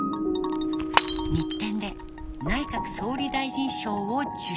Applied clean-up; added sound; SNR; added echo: none; Shatter / Crushing; 4 dB; none.